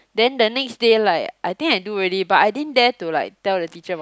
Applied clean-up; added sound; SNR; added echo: none; none; none; none.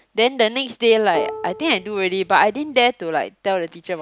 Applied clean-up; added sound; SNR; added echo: none; Plucked string instrument; 12 dB; none.